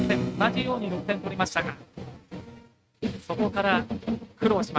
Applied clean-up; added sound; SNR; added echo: neural mask model RNNoise.